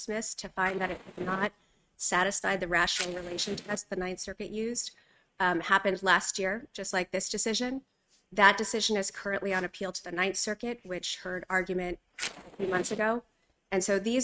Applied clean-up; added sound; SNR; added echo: neural mask model RNNoise.